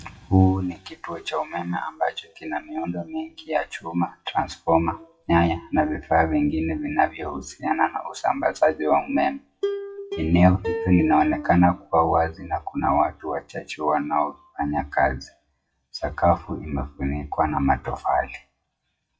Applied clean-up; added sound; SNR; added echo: classical method WPE with log-MMSE.